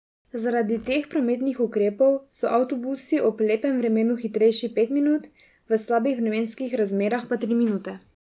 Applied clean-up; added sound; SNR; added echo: none; none; none; none.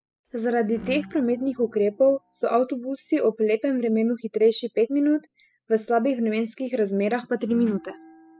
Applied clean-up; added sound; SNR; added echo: classical method spectral subtraction.